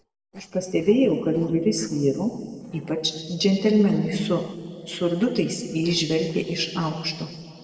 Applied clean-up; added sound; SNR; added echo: neural separator model SepFormer DNS4.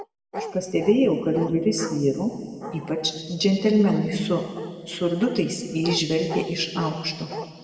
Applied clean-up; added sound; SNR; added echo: none; Bark; 14 dB; reverberation time 2.1 s.